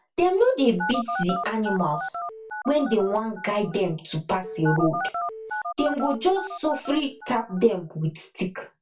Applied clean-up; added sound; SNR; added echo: none; Telephone; 7 dB; reverberation time 0.2 s.